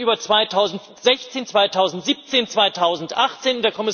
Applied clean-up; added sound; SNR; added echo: none; none; none; none.